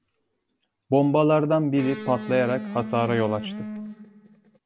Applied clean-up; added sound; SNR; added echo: none; Electric guitar; 10 dB; none.